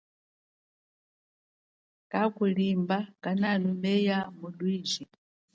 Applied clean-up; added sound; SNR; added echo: none; none; none; none.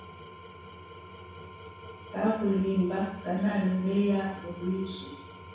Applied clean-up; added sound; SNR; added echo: none; Engine / Tools; 15 dB; reverberation time 0.7 s.